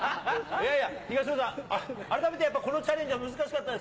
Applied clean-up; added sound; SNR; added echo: none; none; none; none.